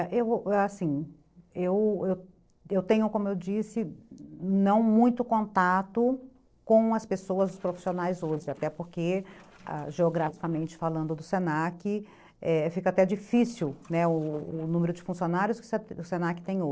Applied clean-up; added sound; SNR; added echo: neural separator model SepFormer DNS4.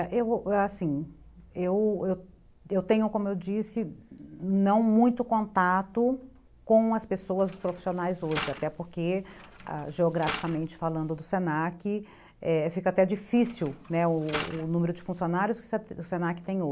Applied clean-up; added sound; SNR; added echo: none; Mechanisms; 13 dB; none.